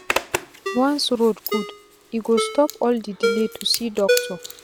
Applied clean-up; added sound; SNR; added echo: none; Ringtone + Zipper (clothing); 4 dB; none.